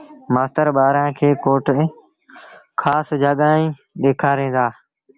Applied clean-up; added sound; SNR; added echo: none; none; none; none.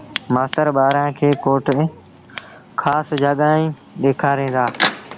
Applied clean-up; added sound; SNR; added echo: none; Scissors; 12 dB; none.